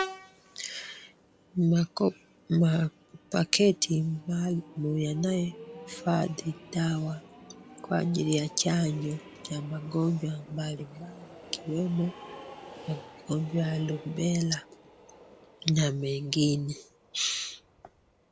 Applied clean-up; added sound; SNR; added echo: none; Train; 17 dB; none.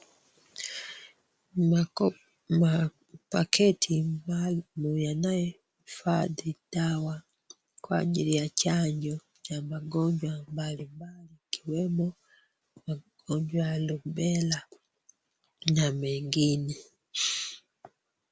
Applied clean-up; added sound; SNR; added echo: none; none; none; none.